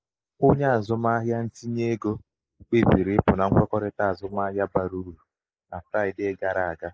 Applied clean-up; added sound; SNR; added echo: neural mask model Resemble Enhance denoiser.